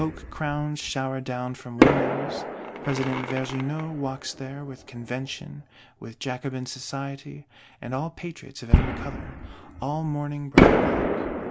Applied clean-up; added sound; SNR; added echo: none; Fireworks; -4 dB; none.